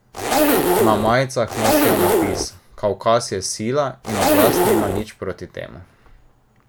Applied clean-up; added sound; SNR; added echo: none; Zipper (clothing); -5 dB; none.